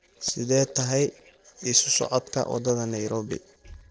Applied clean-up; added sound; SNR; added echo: neural separator model SepFormer DNS4.